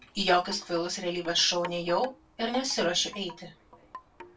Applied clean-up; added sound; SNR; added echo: none; Wind chime; 18 dB; reverberation time 0.2 s.